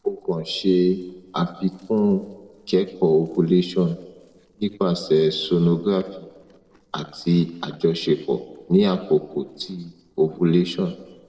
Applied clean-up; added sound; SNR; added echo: neural separator model SepFormer DNS4.